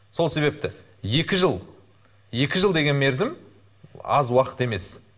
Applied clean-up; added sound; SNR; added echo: none; none; none; reverberation time 0.6 s.